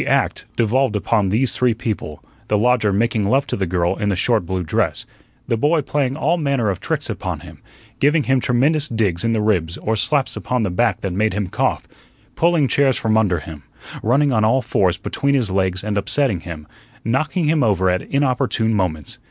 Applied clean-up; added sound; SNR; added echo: none; none; none; none.